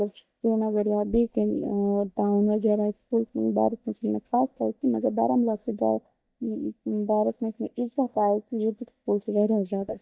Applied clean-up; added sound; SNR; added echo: neural mask model DeepFilterNet 3.